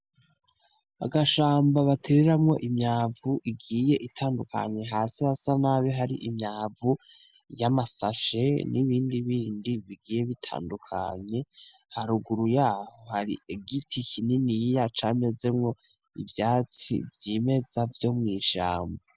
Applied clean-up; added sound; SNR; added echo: none; none; none; none.